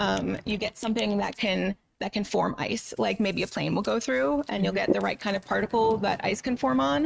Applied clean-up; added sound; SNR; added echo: neural mask model RNNoise.